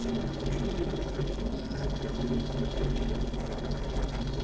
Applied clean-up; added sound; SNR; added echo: neural separator model SepFormer DNS4.